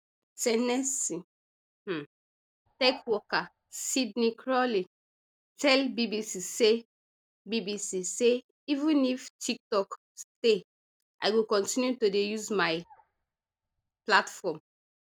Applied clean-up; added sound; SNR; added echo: neural mask model RNNoise.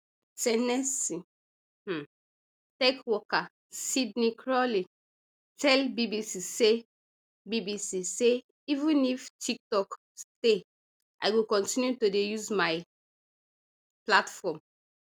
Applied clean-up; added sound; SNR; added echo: none; none; none; none.